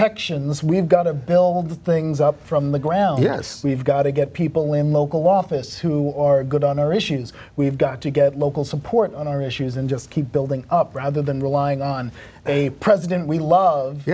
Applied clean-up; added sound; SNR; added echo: none; none; none; none.